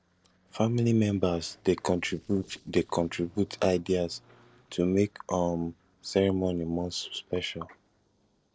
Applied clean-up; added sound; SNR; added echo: neural separator model SepFormer DNS4.